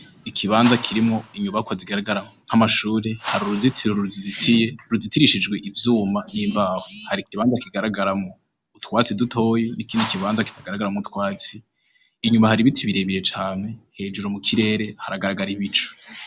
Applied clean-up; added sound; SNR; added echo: none; Whoosh, swoosh, swish; 12 dB; none.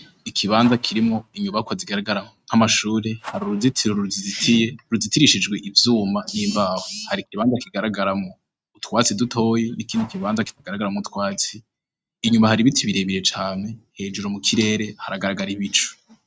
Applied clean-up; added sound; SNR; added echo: neural mask model RNNoise.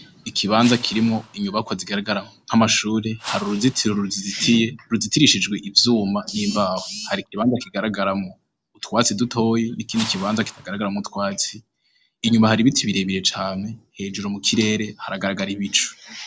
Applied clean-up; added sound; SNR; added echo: neural separator model SepFormer DNS4.